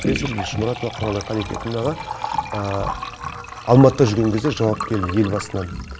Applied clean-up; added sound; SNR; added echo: none; Liquid; 10 dB; none.